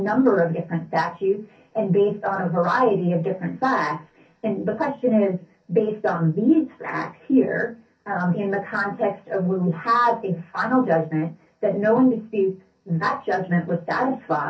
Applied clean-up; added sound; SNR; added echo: none; none; none; reverberation time 0.3 s.